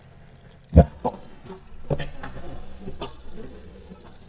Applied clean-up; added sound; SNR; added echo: neural mask model DeepFilterNet 3.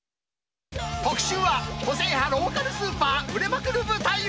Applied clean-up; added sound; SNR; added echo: none; none; none; none.